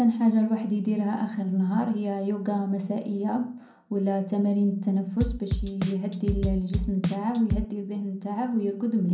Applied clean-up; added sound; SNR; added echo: none; Drum / Drum kit; 3 dB; reverberation time 0.6 s.